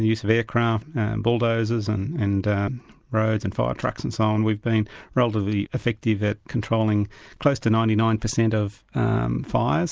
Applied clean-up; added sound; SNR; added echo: none; none; none; none.